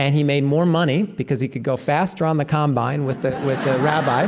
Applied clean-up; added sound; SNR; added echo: none; none; none; none.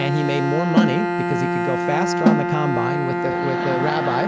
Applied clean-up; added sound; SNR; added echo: none; Snare drum + Bowed string instrument; -2 dB; none.